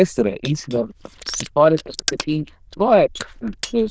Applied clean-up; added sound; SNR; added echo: neural diffusion model UNIVERSE++.